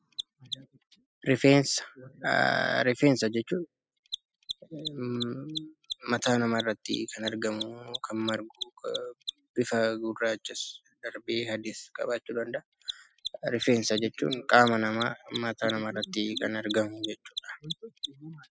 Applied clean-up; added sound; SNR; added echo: classical method spectral subtraction.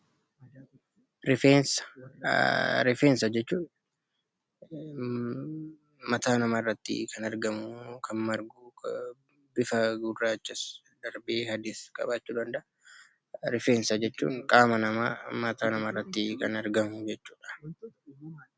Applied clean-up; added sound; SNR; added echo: none; none; none; none.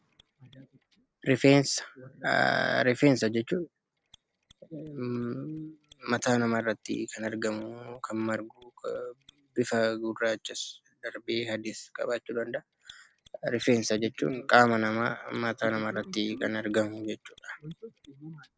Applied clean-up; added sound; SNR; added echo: neural separator model SepFormer DNS4.